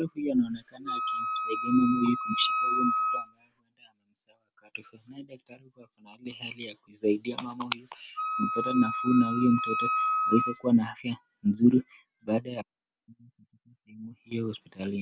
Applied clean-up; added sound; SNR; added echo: none; Wind instrument, woodwind instrument; 1 dB; none.